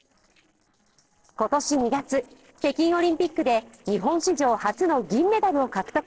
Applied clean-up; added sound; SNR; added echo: neural separator model SepFormer DNS4.